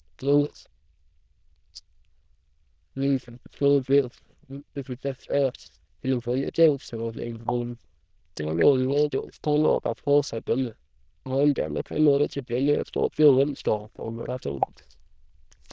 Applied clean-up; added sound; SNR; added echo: neural diffusion model UNIVERSE++.